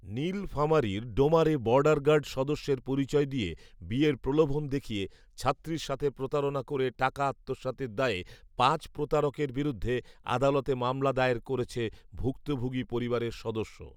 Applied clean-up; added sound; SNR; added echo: none; none; none; none.